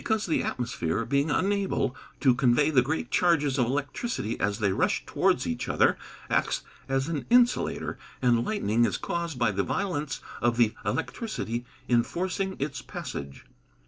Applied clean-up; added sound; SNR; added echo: none; none; none; none.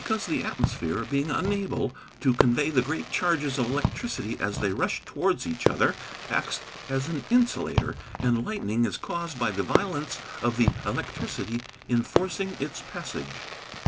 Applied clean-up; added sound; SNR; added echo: none; Fireworks; 5 dB; none.